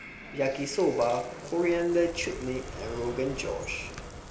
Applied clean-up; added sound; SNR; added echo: none; Bathtub (filling or washing) + Breathing; 12 dB; none.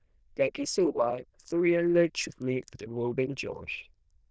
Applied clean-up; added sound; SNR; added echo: neural diffusion model UNIVERSE++.